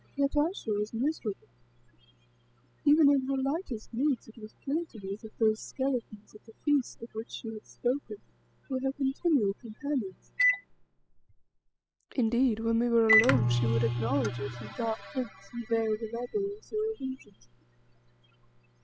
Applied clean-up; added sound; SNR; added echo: classical method spectral subtraction.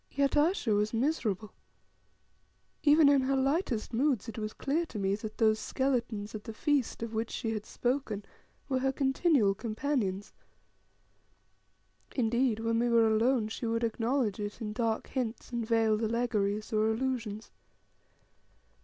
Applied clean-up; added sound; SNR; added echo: none; none; none; none.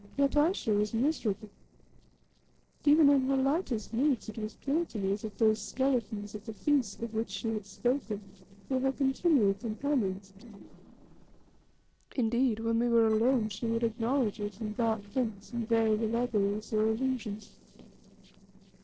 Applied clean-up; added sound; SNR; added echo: neural separator model SepFormer DNS4.